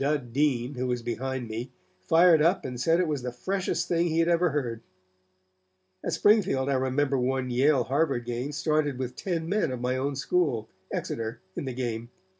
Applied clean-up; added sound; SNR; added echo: none; none; none; none.